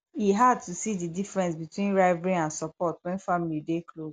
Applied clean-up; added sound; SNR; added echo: none; none; none; none.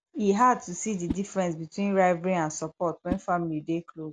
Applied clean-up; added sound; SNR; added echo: none; Whoosh, swoosh, swish; 15 dB; none.